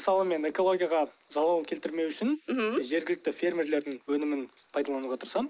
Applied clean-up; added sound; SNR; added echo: neural mask model Resemble Enhance denoiser.